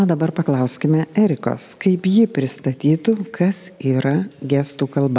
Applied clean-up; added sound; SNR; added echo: none; none; none; none.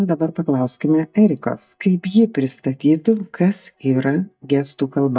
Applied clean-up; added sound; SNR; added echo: neural mask model DeepFilterNet 3.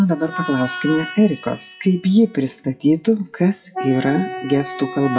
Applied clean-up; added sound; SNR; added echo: classical method WPE with log-MMSE.